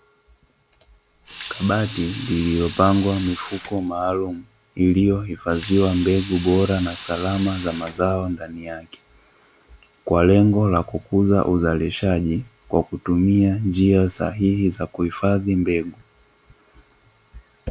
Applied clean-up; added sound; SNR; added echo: none; Sink (filling or washing) / Water tap, faucet; 16 dB; none.